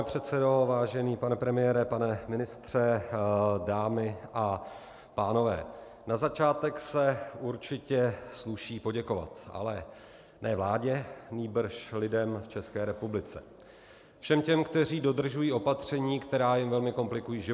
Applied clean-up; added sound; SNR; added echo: none; none; none; none.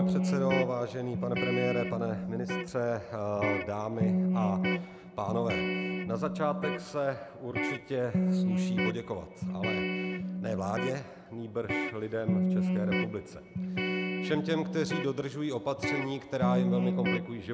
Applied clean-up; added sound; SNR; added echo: none; Electric guitar; -2 dB; none.